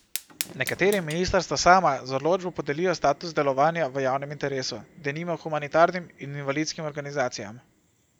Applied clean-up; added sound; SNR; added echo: none; Fire; 19 dB; none.